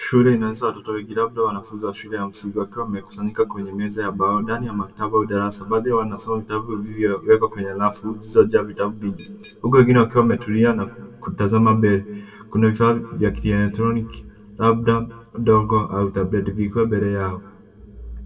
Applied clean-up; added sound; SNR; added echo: none; none; none; reverberation time 1.3 s.